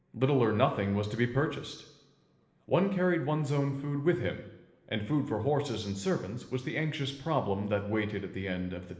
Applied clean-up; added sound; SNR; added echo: none; none; none; reverberation time 1.1 s.